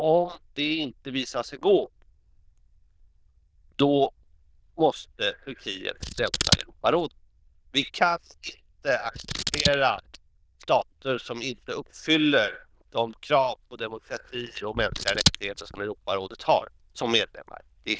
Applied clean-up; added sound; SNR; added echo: neural diffusion model UNIVERSE++.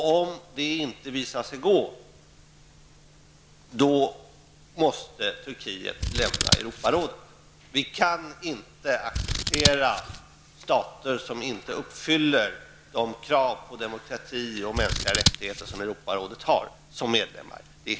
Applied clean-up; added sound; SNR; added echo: none; Scissors; 0 dB; none.